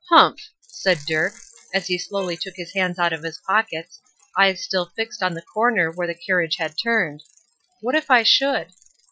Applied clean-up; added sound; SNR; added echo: classical method Wiener filter.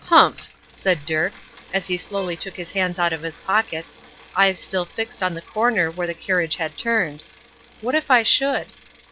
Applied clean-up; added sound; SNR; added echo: none; Bowed string instrument + Bicycle; 18 dB; none.